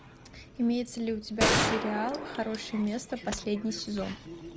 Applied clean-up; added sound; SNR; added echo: none; Gunshot, gunfire; -2 dB; none.